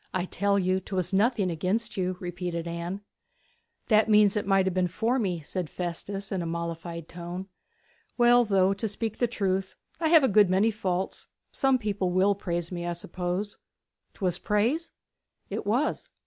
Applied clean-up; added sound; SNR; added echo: none; none; none; none.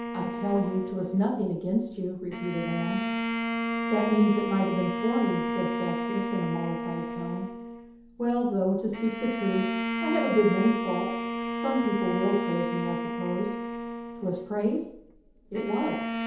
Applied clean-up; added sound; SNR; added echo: none; Bowed string instrument; 3 dB; reverberation time 0.8 s.